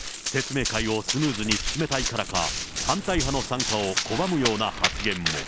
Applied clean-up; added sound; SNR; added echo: none; Run; 2 dB; none.